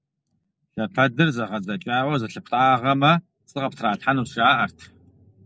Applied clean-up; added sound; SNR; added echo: none; none; none; none.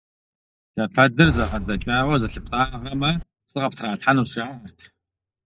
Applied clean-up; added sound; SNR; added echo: neural mask model DeepFilterNet 3.